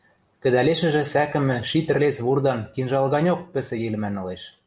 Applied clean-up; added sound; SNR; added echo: none; none; none; none.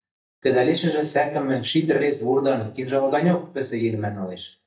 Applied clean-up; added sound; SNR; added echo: neural mask model DeepFilterNet 3.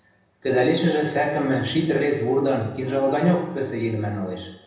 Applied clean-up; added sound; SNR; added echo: none; Wind instrument, woodwind instrument; 17 dB; reverberation time 0.8 s.